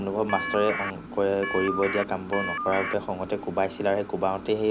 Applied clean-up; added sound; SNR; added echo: none; Telephone; 4 dB; none.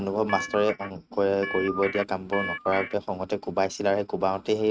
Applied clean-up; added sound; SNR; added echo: neural mask model RNNoise.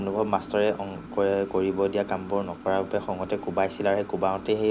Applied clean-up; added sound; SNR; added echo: none; none; none; none.